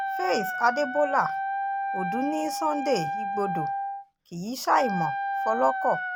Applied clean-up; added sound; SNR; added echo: none; Wind instrument, woodwind instrument; 2 dB; none.